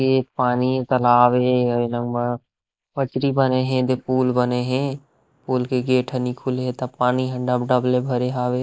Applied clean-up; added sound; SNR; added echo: neural mask model Resemble Enhance denoiser.